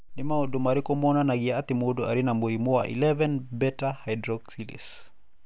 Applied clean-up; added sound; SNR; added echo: none; none; none; none.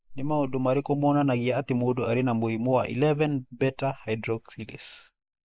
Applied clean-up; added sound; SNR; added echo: neural mask model Resemble Enhance denoiser.